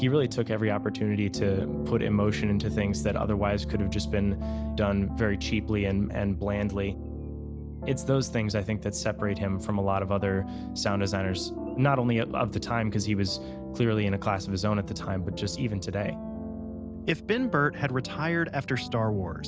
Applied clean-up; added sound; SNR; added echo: none; none; none; none.